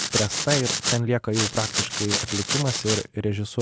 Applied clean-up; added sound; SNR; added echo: none; Domestic sounds, home sounds; 2 dB; none.